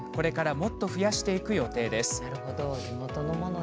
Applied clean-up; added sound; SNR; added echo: none; none; none; none.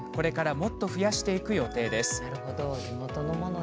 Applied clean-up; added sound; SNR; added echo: none; Squeak; 14 dB; none.